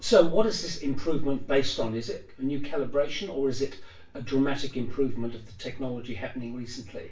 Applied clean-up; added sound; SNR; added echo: none; none; none; reverberation time 0.3 s.